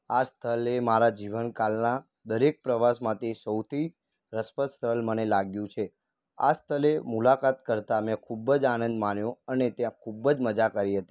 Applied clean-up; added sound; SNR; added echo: none; none; none; none.